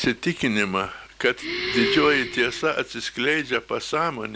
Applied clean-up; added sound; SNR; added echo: none; Breathing; 6 dB; none.